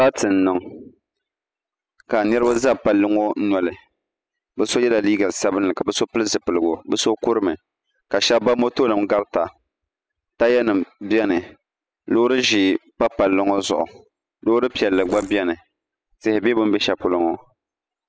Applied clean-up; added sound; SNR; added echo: classical method spectral subtraction.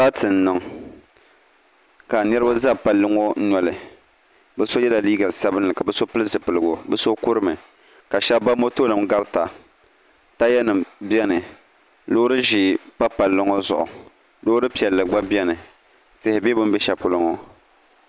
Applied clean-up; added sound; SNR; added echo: none; Fart; 14 dB; none.